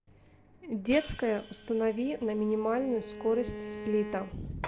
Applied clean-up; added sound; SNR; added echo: none; Bowed string instrument + Hi-hat; 13 dB; none.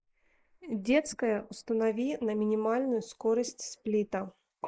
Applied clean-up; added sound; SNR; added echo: neural mask model Resemble Enhance denoiser.